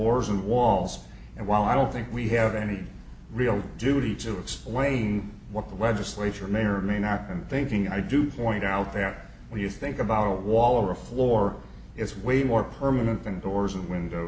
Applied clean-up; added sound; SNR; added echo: none; none; none; none.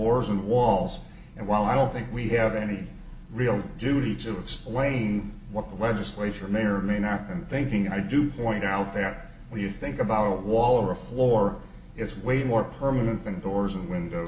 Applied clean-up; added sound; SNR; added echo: none; Insect; 19 dB; reverberation time 0.2 s.